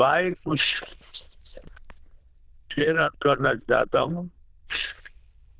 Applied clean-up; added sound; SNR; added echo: neural diffusion model UNIVERSE++.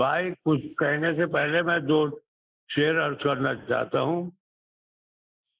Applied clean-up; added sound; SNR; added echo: neural mask model Resemble Enhance denoiser.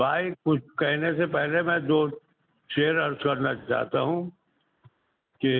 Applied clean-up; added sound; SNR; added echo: none; none; none; none.